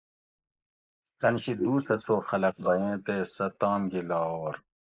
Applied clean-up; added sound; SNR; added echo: neural mask model Resemble Enhance denoiser.